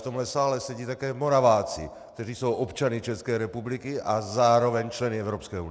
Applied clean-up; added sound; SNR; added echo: none; none; none; none.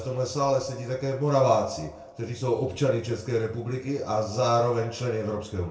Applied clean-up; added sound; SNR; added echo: none; none; none; reverberation time 0.3 s.